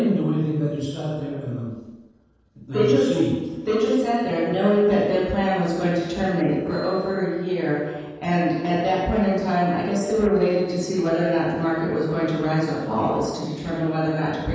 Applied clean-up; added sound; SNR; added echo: neural separator model SepFormer DNS4.